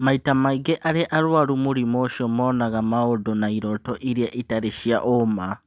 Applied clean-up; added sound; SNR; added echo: none; none; none; none.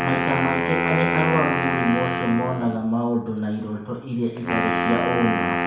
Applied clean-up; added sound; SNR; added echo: none; Wind instrument, woodwind instrument; 0 dB; reverberation time 0.6 s.